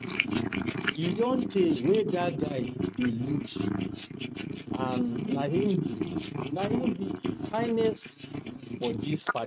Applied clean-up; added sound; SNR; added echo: neural mask model RNNoise.